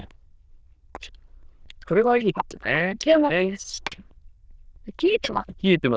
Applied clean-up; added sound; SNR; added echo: neural diffusion model UNIVERSE++.